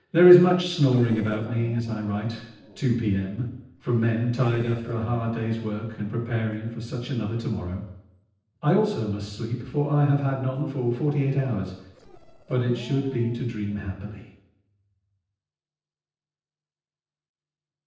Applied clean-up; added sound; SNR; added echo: neural separator model SepFormer DNS4.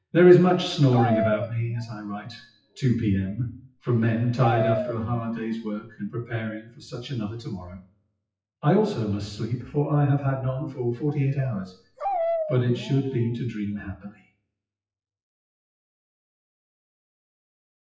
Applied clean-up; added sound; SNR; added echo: classical method WPE with log-MMSE.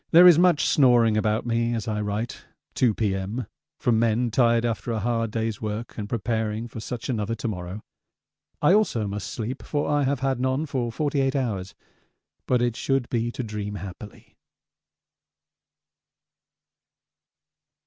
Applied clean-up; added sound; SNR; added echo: none; none; none; none.